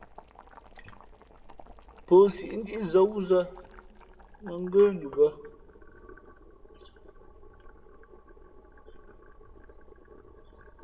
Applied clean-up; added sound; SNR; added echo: none; Boiling; 20 dB; reverberation time 0.8 s.